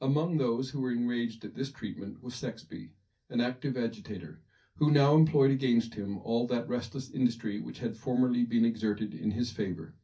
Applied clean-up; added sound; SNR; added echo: none; none; none; reverberation time 0.3 s.